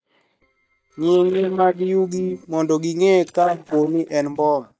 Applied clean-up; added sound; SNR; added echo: neural mask model DeepFilterNet 3.